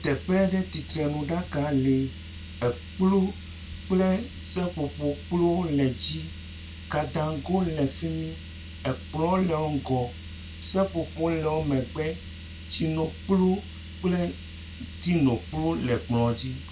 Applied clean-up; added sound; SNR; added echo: none; Car; 12 dB; reverberation time 0.2 s.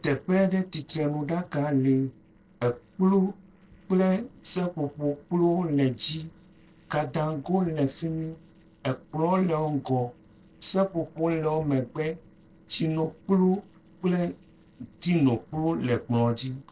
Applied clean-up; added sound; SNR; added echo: neural separator model SepFormer DNS4.